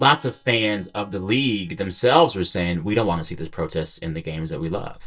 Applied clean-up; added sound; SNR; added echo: neural mask model DeepFilterNet 3.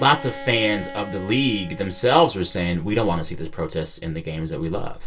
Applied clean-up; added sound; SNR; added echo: none; Bowed string instrument; 18 dB; reverberation time 0.2 s.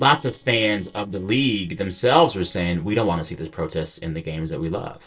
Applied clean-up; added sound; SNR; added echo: neural separator model SepFormer DNS4.